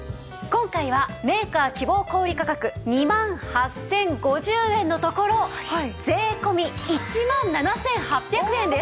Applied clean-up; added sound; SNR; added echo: none; none; none; none.